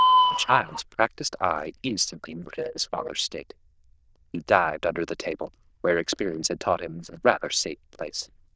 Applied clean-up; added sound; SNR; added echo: neural diffusion model UNIVERSE++.